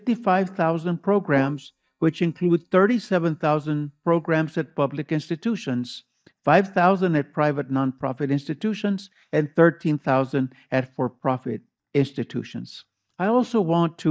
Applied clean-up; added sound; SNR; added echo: neural mask model DeepFilterNet 3.